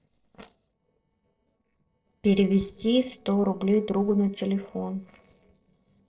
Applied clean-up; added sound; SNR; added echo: neural separator model SepFormer DNS4.